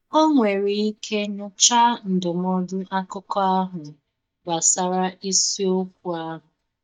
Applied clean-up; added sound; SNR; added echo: neural mask model DeepFilterNet 3.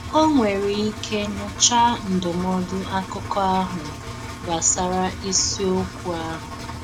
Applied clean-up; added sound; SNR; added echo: none; Engine; 10 dB; none.